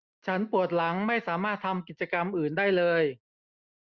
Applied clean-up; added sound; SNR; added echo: none; none; none; none.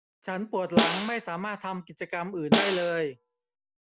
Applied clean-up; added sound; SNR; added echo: none; Snare drum; -3 dB; none.